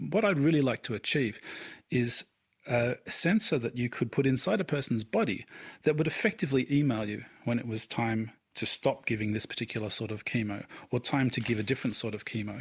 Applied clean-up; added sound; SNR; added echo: none; none; none; none.